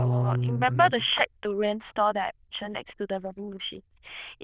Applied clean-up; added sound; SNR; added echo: neural diffusion model UNIVERSE++.